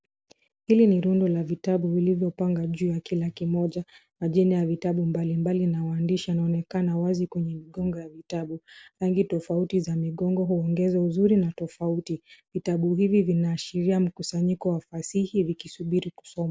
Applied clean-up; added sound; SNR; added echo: none; none; none; none.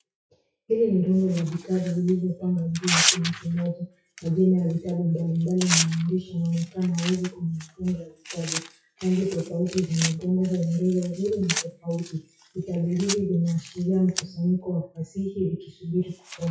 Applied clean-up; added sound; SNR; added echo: classical method WPE with log-MMSE.